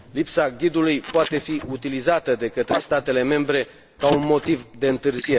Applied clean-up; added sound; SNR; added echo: neural mask model Resemble Enhance denoiser.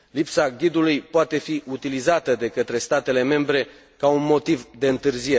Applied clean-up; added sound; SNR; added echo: none; none; none; none.